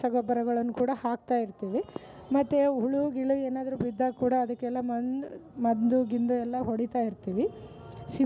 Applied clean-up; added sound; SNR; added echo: none; none; none; none.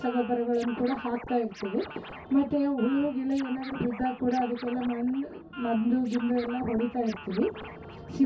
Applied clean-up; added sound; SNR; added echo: none; Scratching (performance technique); 16 dB; reverberation time 0.2 s.